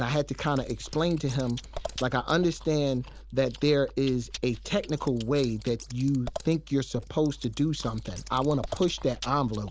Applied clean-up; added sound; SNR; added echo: none; Scissors + Chewing, mastication; 14 dB; none.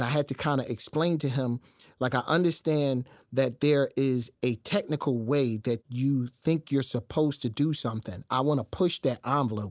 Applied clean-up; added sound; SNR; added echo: none; none; none; none.